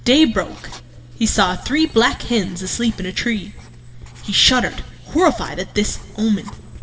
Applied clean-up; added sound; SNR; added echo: none; Writing; 19 dB; reverberation time 1.1 s.